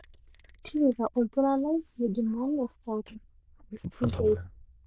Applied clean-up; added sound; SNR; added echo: neural diffusion model UNIVERSE++.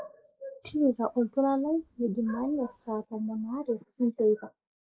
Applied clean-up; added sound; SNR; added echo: neural mask model Resemble Enhance denoiser.